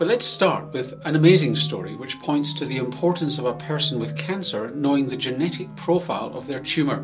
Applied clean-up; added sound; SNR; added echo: none; Siren; 20 dB; reverberation time 0.2 s.